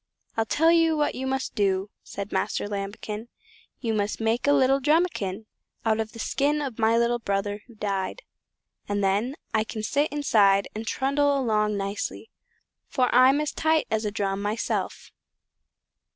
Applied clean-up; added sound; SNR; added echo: none; none; none; none.